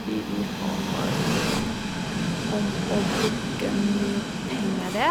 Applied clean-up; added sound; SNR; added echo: none; Train; -2 dB; none.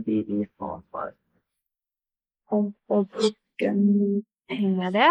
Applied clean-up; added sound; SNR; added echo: neural mask model Resemble Enhance denoiser.